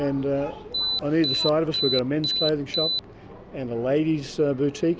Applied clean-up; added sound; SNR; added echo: none; Alarm; 3 dB; none.